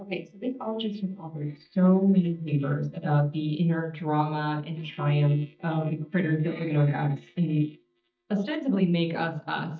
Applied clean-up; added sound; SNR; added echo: neural mask model DeepFilterNet 3.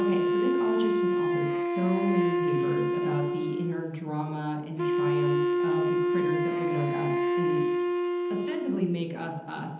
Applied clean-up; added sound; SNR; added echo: none; Wind instrument, woodwind instrument; -4 dB; reverberation time 0.9 s.